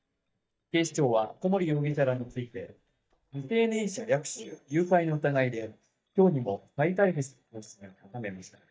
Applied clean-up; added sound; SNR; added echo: neural mask model DeepFilterNet 3.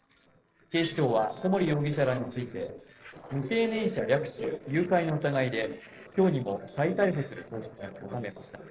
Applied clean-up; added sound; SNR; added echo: neural separator model SepFormer DNS4.